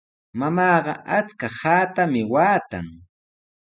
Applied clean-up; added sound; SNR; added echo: none; none; none; none.